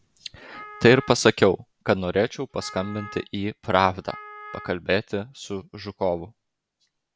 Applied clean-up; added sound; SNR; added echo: none; Wind instrument, woodwind instrument; 19 dB; none.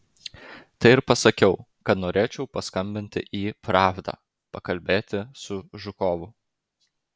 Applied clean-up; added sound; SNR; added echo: none; none; none; none.